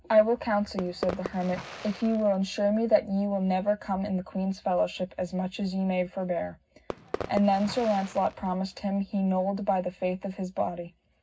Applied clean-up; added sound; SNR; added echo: none; Fireworks; 12 dB; reverberation time 0.4 s.